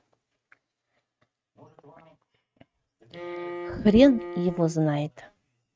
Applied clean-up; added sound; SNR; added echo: neural mask model RNNoise.